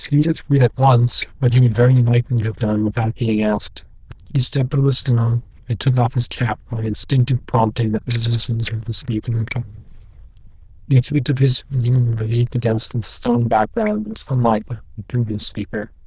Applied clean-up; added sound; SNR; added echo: neural diffusion model UNIVERSE++.